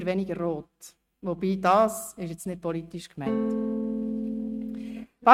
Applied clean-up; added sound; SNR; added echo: neural mask model RNNoise.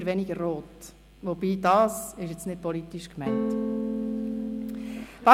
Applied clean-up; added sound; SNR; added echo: none; Electric guitar / Strum; 2 dB; none.